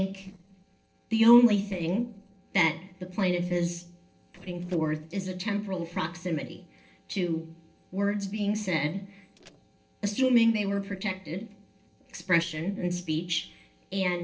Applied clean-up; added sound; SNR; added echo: neural separator model SepFormer DNS4.